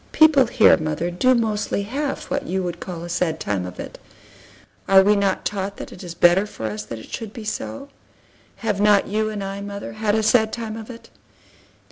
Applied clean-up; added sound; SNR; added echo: none; none; none; none.